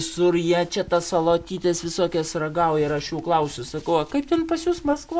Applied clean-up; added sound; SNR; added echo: none; none; none; none.